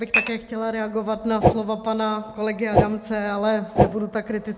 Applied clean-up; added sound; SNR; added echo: none; Whoosh, swoosh, swish + Dishes, pots, and pans / Glass; -5 dB; none.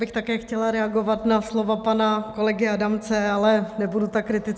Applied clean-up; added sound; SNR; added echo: none; none; none; none.